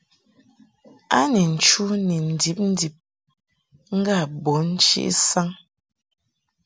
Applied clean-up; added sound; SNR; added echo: none; none; none; none.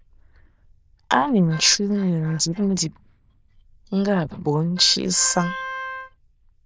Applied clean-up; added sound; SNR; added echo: neural diffusion model UNIVERSE++.